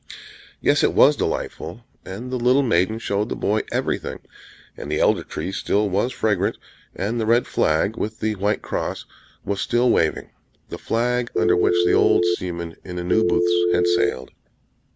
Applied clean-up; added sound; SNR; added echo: none; Telephone; -4 dB; none.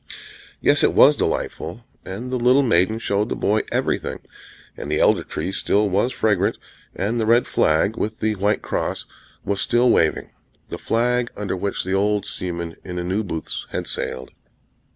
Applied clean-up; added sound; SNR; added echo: none; none; none; none.